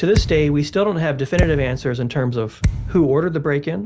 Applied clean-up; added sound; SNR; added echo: none; Thump, thud; 6 dB; none.